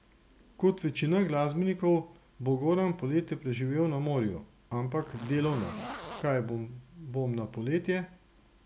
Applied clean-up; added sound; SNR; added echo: none; Zipper (clothing); 12 dB; none.